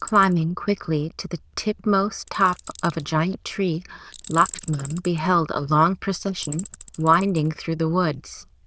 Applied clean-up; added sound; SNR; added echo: neural diffusion model UNIVERSE++.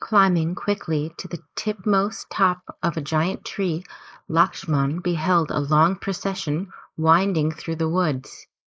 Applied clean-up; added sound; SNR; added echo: neural mask model Resemble Enhance denoiser.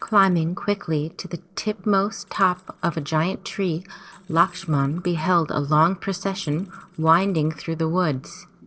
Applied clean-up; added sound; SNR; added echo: neural separator model SepFormer DNS4.